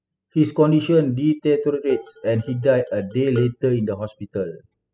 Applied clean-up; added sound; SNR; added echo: classical method spectral subtraction.